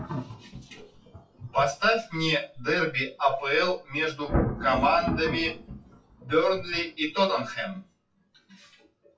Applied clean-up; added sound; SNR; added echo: classical method WPE with log-MMSE.